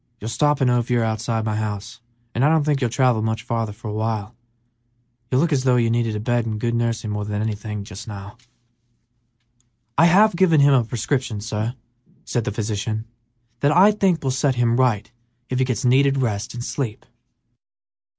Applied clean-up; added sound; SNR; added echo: none; none; none; none.